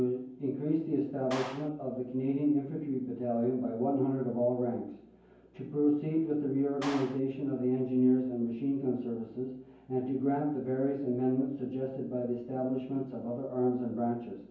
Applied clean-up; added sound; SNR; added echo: none; Clapping; 15 dB; reverberation time 0.9 s.